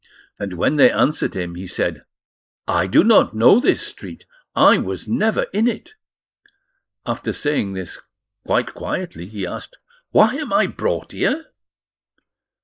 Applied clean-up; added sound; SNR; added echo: neural mask model Resemble Enhance denoiser.